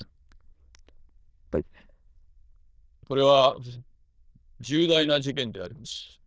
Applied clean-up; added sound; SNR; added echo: neural diffusion model UNIVERSE++.